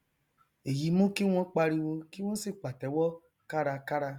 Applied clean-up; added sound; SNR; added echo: none; none; none; none.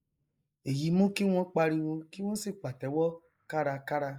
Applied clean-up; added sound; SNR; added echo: neural mask model Resemble Enhance denoiser.